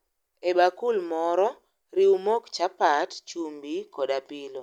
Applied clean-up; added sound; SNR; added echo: none; none; none; none.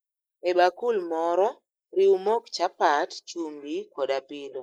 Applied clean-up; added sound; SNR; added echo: neural mask model Resemble Enhance denoiser.